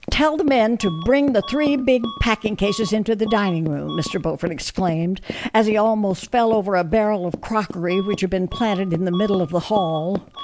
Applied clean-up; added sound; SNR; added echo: none; Run + Bus / Alarm; 14 dB; none.